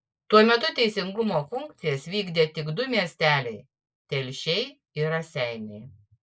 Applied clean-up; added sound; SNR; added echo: neural mask model Resemble Enhance denoiser.